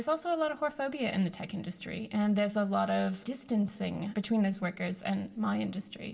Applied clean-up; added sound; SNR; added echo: none; none; none; reverberation time 1.6 s.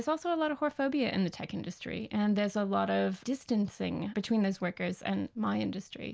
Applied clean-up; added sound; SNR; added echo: none; none; none; none.